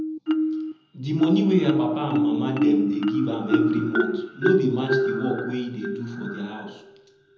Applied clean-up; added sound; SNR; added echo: none; Marimba, xylophone; -2 dB; reverberation time 0.8 s.